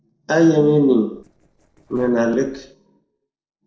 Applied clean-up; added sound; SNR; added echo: neural separator model SepFormer DNS4.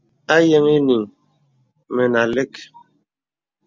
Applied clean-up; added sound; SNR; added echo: none; none; none; none.